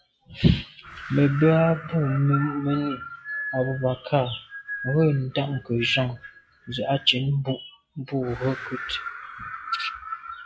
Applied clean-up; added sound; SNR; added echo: classical method log-MMSE.